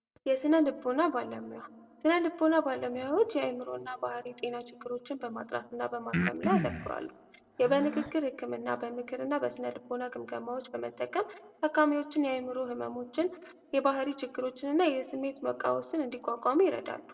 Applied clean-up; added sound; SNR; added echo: none; Breathing; 4 dB; reverberation time 0.7 s.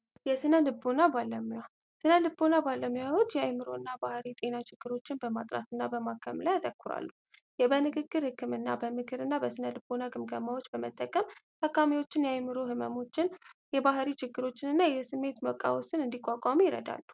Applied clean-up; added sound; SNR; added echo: none; none; none; none.